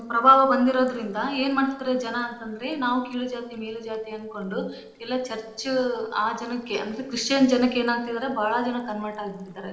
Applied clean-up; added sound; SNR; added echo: neural separator model SepFormer DNS4.